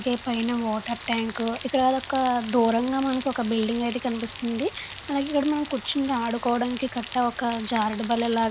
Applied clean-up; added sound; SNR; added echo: none; Rain; 11 dB; none.